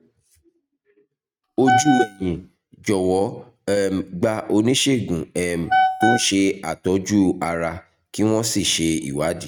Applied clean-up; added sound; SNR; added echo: neural mask model RNNoise.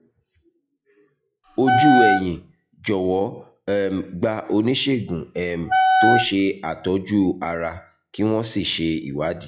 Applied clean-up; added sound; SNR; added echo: classical method log-MMSE.